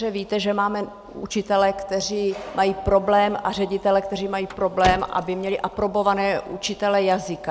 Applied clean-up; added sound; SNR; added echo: none; Car; 14 dB; none.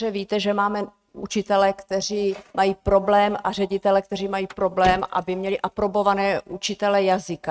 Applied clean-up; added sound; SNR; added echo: neural mask model RNNoise.